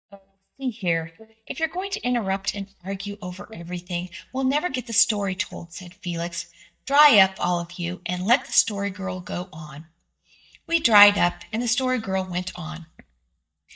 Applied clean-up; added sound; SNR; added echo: neural mask model DeepFilterNet 3.